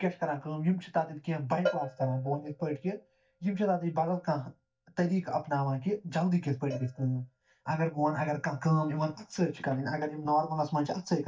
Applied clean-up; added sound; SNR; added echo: neural mask model DeepFilterNet 3.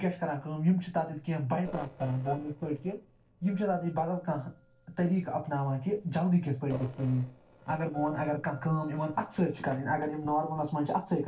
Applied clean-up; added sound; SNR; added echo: neural separator model SepFormer DNS4.